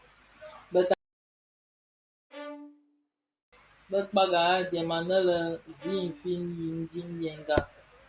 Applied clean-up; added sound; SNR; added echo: none; Bowed string instrument; 16 dB; none.